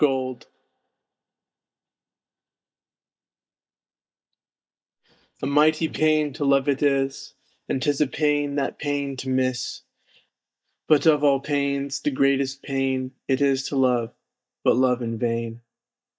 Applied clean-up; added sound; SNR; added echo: neural mask model DeepFilterNet 3.